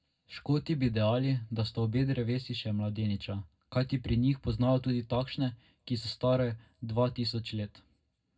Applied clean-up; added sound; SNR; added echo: none; none; none; reverberation time 0.3 s.